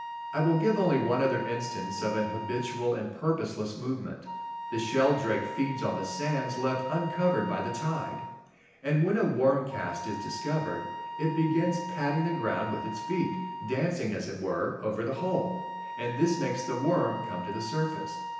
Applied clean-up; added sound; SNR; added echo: none; Wind instrument, woodwind instrument; 9 dB; reverberation time 0.9 s.